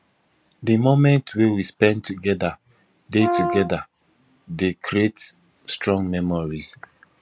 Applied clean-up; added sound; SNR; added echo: none; Brass instrument; 3 dB; none.